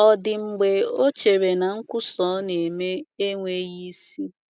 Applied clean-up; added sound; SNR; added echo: none; none; none; none.